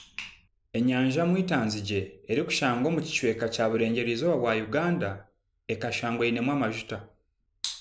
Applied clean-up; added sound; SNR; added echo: none; none; none; none.